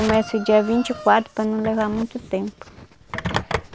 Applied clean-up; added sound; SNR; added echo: none; Telephone; 11 dB; none.